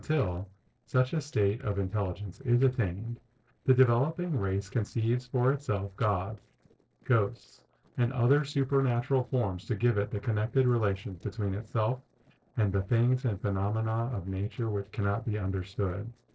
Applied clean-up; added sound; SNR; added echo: neural separator model SepFormer DNS4.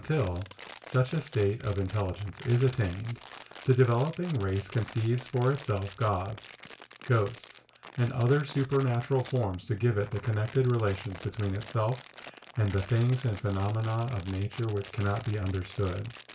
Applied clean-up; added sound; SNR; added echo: none; Crumpling, crinkling; 17 dB; reverberation time 0.2 s.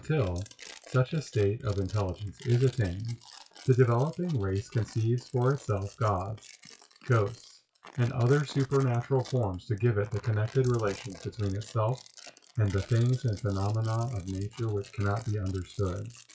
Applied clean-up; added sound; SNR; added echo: classical method WPE with log-MMSE.